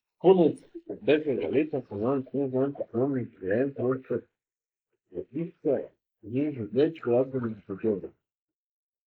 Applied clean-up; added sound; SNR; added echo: neural mask model Resemble Enhance denoiser.